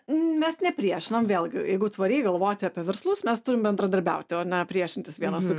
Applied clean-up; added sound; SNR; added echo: none; none; none; none.